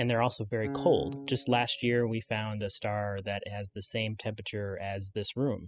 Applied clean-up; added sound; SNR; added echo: classical method spectral subtraction.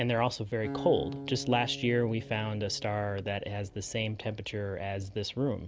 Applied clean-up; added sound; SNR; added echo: none; Acoustic guitar; 14 dB; none.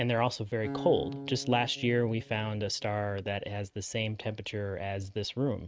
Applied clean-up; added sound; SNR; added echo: neural mask model RNNoise.